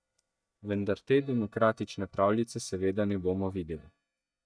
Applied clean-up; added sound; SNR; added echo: neural mask model DeepFilterNet 3.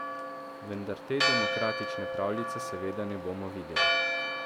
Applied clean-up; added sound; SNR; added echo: none; Church bell; -4 dB; none.